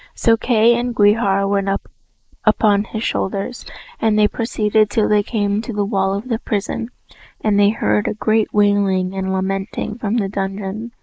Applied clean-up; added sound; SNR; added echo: neural mask model Resemble Enhance denoiser.